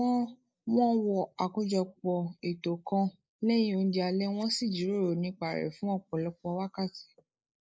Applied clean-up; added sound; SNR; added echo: neural mask model Resemble Enhance denoiser.